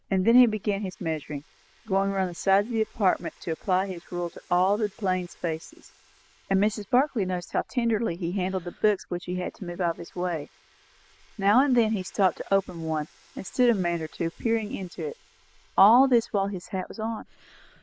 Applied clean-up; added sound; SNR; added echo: neural mask model Resemble Enhance denoiser.